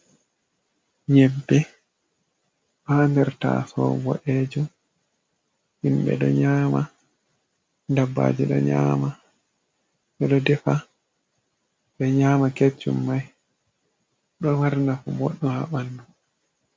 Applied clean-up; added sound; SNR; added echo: none; none; none; none.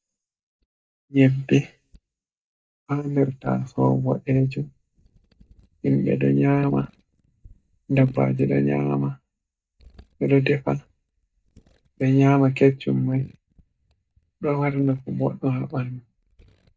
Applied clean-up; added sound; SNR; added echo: neural mask model DeepFilterNet 3.